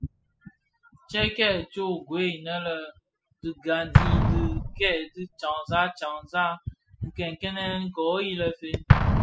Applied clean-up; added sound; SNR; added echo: classical method spectral subtraction.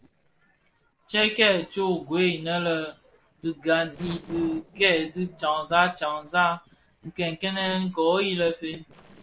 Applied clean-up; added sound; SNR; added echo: neural separator model SepFormer DNS4.